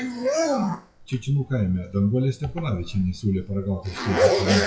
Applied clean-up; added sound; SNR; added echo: classical method WPE with log-MMSE.